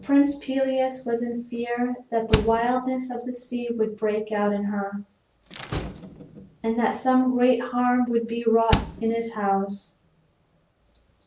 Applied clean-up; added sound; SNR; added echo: none; Slam; 9 dB; none.